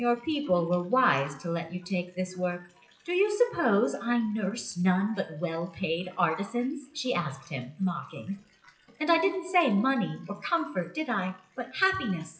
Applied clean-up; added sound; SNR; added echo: classical method WPE with log-MMSE.